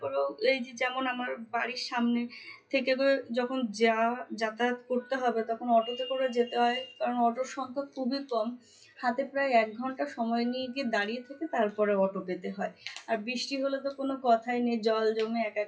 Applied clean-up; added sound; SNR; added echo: classical method WPE with log-MMSE.